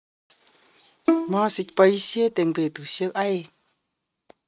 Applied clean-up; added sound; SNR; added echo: neural mask model RNNoise.